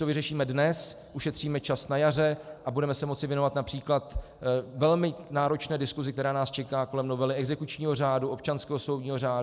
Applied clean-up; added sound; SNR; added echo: none; none; none; none.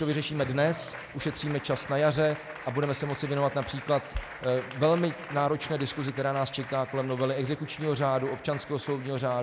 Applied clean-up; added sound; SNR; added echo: none; Applause; 14 dB; none.